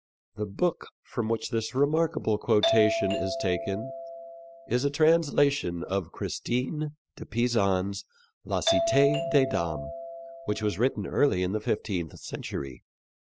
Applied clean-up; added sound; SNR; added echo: none; Doorbell; 3 dB; none.